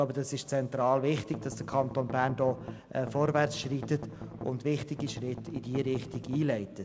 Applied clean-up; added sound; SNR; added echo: none; Strum; 11 dB; none.